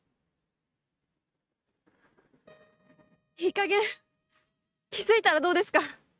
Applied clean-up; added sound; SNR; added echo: neural mask model RNNoise.